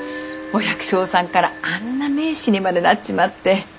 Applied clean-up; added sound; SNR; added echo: none; Guitar; 17 dB; none.